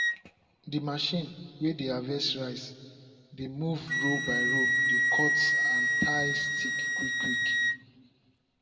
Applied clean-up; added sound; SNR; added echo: none; Wind instrument, woodwind instrument; -5 dB; reverberation time 1.6 s.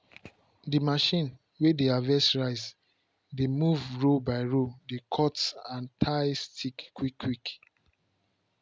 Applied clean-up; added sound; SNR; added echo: none; none; none; none.